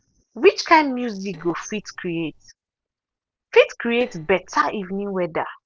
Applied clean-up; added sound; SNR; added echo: neural separator model SepFormer DNS4.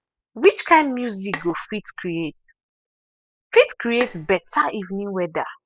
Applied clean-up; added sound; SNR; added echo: classical method spectral subtraction.